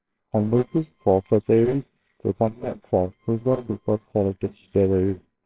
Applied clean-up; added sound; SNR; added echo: neural separator model SepFormer WHAMR!.